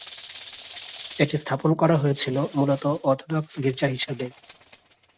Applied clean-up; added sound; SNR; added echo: neural mask model RNNoise.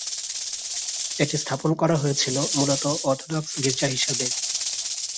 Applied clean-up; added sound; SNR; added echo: none; Rattle / Rattle (instrument); 3 dB; none.